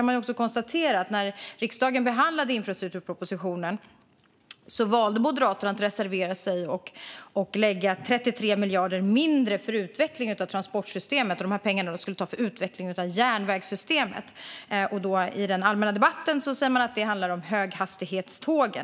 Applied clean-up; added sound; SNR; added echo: none; none; none; none.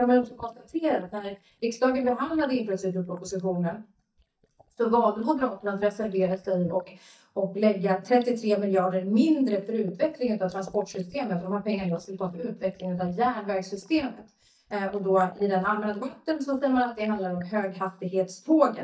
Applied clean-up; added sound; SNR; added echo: neural mask model DeepFilterNet 3.